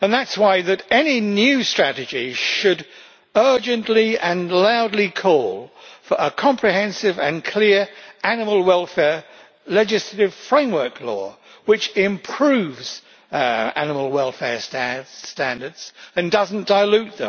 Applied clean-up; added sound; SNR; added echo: none; none; none; none.